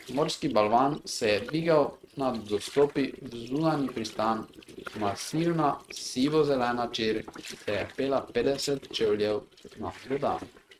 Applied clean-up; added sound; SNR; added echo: neural mask model RNNoise.